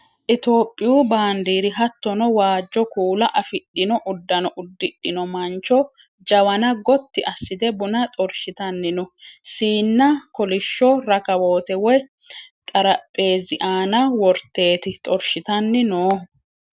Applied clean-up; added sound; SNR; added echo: none; none; none; none.